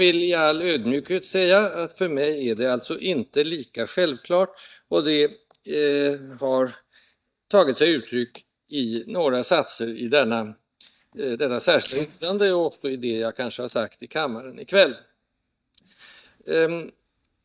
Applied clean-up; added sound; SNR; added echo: neural mask model DeepFilterNet 3.